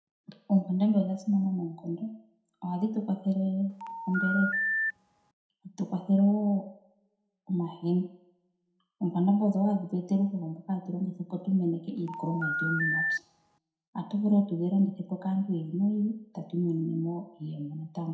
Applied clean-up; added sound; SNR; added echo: none; Telephone; 2 dB; reverberation time 0.6 s.